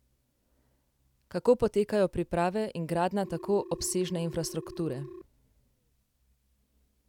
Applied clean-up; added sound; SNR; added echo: none; Telephone; 18 dB; none.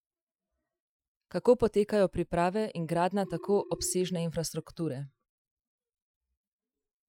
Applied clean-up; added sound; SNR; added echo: classical method Wiener filter.